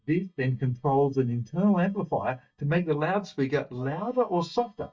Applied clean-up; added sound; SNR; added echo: neural mask model DeepFilterNet 3.